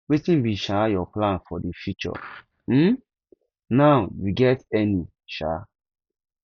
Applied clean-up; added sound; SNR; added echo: neural mask model DeepFilterNet 3.